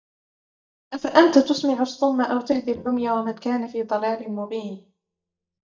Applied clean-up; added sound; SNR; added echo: neural mask model DeepFilterNet 3.